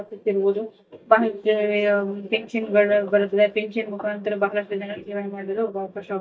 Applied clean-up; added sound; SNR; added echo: neural mask model DeepFilterNet 3.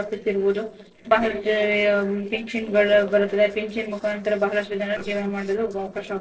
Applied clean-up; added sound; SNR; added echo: neural separator model SepFormer DNS4.